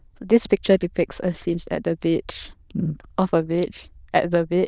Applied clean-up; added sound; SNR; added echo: neural diffusion model UNIVERSE++.